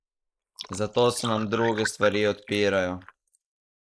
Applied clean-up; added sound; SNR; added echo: neural mask model Resemble Enhance denoiser.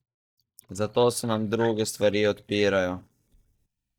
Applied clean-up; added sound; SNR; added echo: neural mask model DeepFilterNet 3.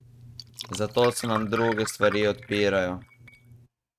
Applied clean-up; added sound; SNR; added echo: neural mask model RNNoise.